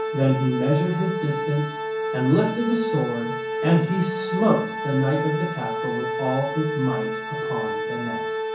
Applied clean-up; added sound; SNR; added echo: none; Organ; 3 dB; reverberation time 0.6 s.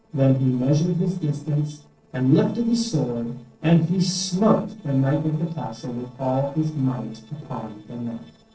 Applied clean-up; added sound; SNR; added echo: neural separator model SepFormer DNS4.